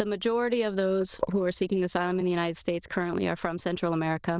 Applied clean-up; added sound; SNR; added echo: neural diffusion model UNIVERSE++.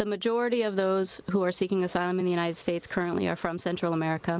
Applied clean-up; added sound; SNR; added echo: none; none; none; none.